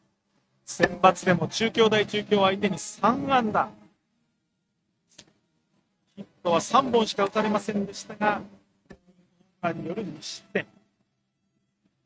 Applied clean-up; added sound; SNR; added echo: neural mask model RNNoise.